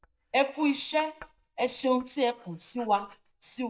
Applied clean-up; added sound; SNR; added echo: neural mask model DeepFilterNet 3.